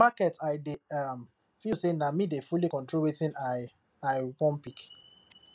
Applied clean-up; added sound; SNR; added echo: none; none; none; none.